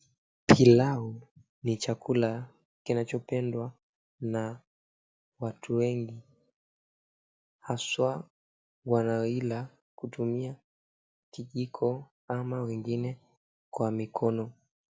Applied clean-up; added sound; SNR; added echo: none; none; none; none.